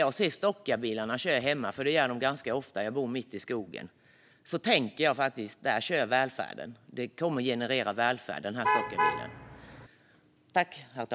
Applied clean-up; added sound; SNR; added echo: none; Alarm / Truck; 0 dB; none.